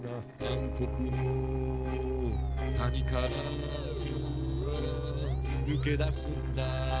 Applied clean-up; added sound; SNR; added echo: neural separator model SepFormer DNS4.